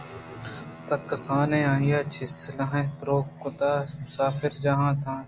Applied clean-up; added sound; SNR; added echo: none; Guitar; 19 dB; none.